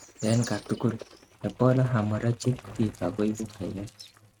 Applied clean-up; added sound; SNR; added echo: neural mask model RNNoise.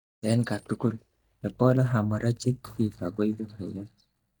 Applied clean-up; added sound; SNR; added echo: neural mask model DeepFilterNet 3.